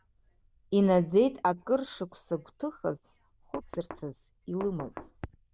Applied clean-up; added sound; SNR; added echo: neural diffusion model UNIVERSE++.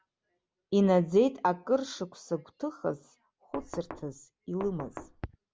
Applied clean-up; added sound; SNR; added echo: none; Knock; 14 dB; none.